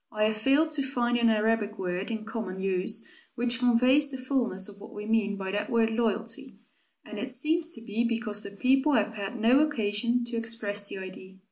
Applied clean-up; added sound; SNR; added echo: none; none; none; none.